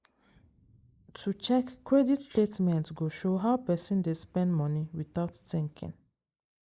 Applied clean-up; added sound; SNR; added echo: neural mask model Resemble Enhance denoiser.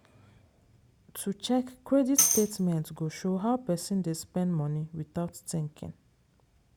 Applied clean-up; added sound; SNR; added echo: none; Tambourine; -1 dB; none.